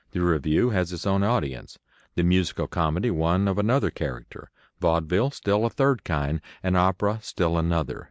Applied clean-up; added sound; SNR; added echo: none; none; none; none.